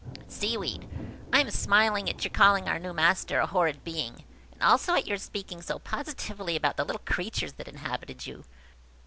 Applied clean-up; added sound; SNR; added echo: none; Thunder; 18 dB; none.